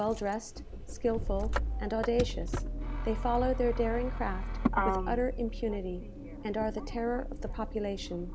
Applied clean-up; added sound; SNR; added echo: none; Motor vehicle (road); 1 dB; none.